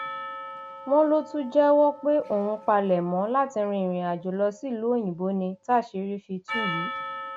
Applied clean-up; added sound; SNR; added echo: none; Percussion; 13 dB; none.